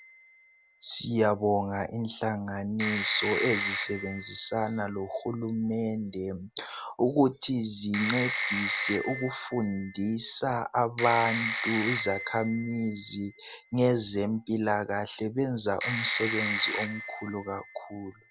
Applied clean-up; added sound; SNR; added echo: none; Telephone; 7 dB; none.